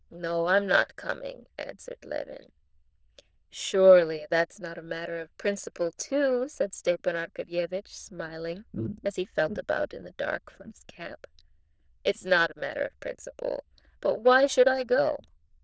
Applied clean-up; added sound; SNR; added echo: neural diffusion model UNIVERSE++.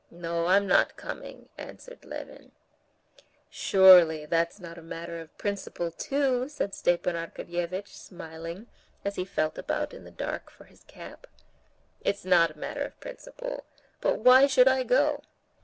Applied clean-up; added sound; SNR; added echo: none; none; none; none.